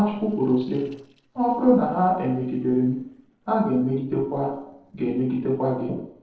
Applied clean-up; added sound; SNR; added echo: neural separator model SepFormer DNS4.